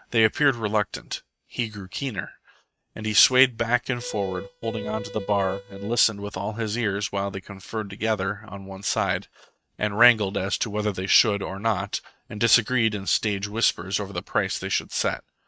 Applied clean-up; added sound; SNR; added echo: neural mask model RNNoise.